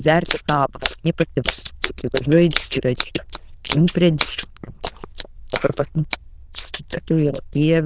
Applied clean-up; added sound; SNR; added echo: neural diffusion model UNIVERSE++.